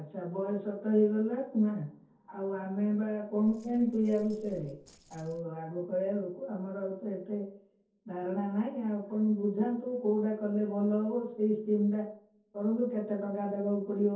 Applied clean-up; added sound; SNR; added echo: neural separator model SepFormer DNS4.